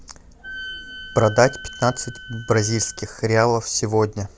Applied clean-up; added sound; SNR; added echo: none; Wind instrument, woodwind instrument; 16 dB; none.